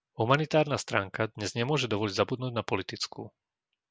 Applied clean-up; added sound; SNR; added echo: none; none; none; none.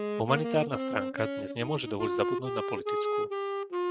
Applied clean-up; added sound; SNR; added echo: neural mask model RNNoise.